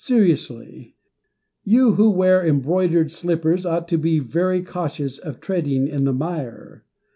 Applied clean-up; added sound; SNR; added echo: none; none; none; none.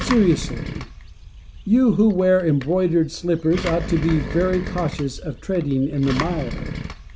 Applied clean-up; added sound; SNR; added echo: none; Engine; 9 dB; none.